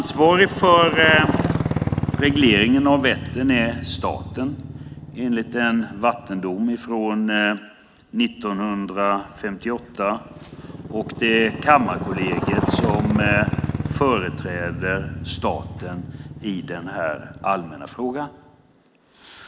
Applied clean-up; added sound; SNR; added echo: none; Motorcycle; 6 dB; none.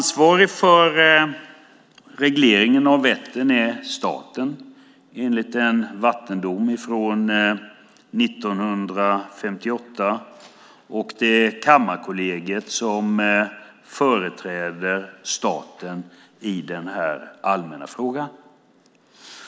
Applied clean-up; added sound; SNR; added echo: none; none; none; none.